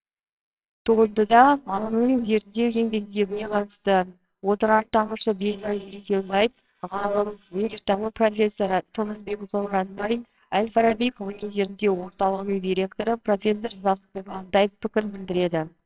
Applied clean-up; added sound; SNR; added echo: neural separator model SepFormer WHAMR!.